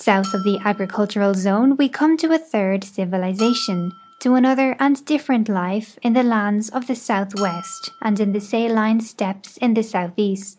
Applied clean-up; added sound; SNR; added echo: none; Bell; 18 dB; none.